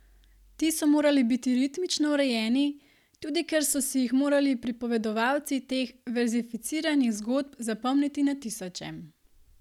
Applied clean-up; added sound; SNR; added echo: none; none; none; none.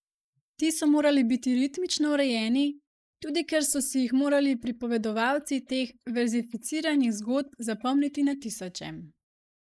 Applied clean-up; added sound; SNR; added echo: neural mask model Resemble Enhance denoiser.